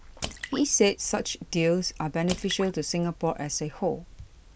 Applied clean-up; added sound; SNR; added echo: none; Drip / Splash, splatter; 15 dB; none.